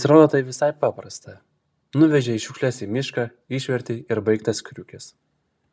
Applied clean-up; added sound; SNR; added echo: none; none; none; none.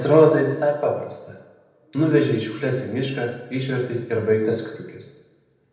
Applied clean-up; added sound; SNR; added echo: none; none; none; reverberation time 0.9 s.